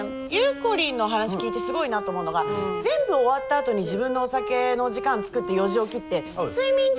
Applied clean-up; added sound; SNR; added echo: none; Wind instrument, woodwind instrument; 8 dB; none.